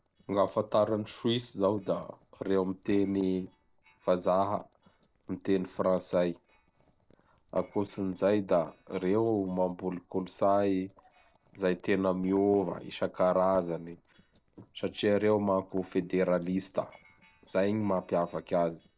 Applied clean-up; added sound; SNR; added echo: neural separator model SepFormer DNS4.